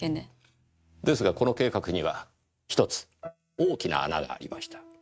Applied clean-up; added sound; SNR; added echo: neural mask model RNNoise.